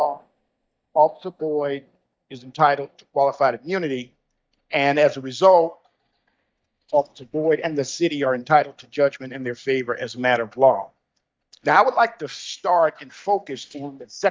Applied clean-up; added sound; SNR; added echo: neural mask model DeepFilterNet 3.